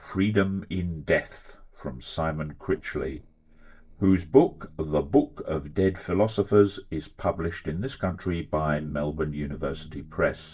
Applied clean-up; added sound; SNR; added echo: neural separator model SepFormer DNS4.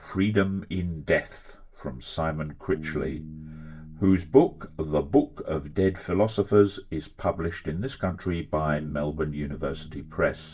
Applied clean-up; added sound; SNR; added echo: none; Bass guitar; 18 dB; reverberation time 0.2 s.